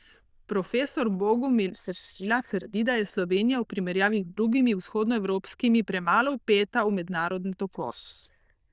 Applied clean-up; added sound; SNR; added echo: neural diffusion model UNIVERSE++.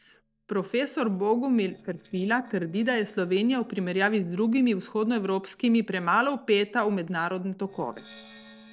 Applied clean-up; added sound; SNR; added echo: neural separator model SepFormer DNS4.